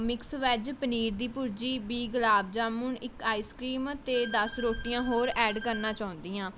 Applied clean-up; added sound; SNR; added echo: none; Bowed string instrument; 12 dB; none.